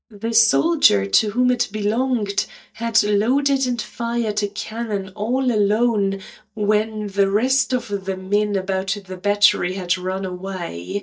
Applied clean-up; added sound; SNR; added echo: neural mask model DeepFilterNet 3.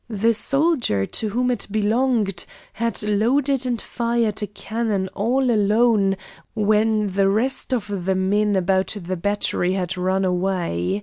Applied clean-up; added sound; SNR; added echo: none; none; none; none.